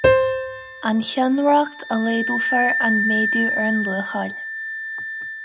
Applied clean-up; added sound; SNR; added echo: none; Wind instrument, woodwind instrument + Piano; 0 dB; none.